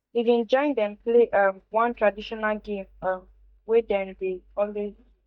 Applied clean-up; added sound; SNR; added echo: neural mask model DeepFilterNet 3.